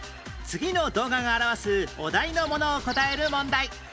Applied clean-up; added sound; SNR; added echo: none; Chirp, tweet; 12 dB; none.